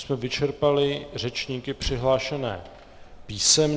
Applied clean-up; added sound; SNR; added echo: none; Slam; 16 dB; none.